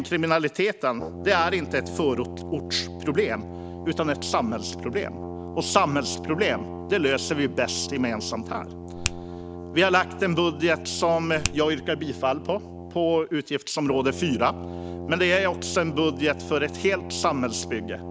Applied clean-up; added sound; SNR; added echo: none; Finger snapping + Brass instrument; 10 dB; none.